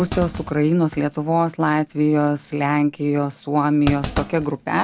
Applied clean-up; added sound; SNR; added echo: none; Thump, thud; 13 dB; none.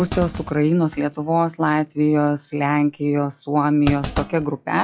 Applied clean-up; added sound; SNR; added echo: classical method log-MMSE.